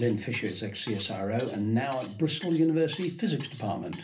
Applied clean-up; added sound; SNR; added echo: none; Cutlery, silverware; 18 dB; reverberation time 0.3 s.